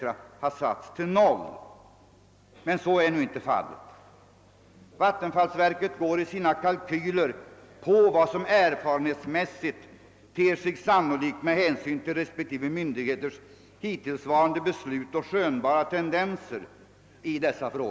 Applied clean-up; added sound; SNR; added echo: none; none; none; none.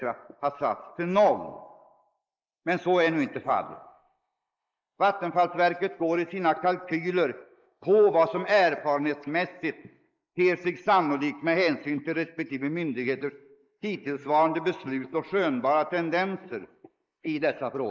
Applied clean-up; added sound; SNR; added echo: neural mask model Resemble Enhance denoiser.